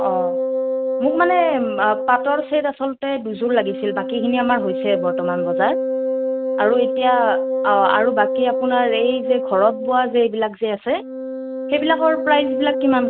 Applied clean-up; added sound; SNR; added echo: none; Wind instrument, woodwind instrument; 3 dB; none.